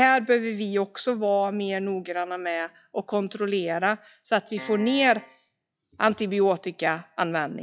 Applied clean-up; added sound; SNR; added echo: classical method log-MMSE.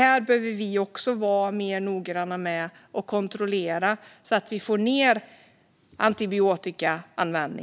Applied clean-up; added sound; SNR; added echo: none; none; none; none.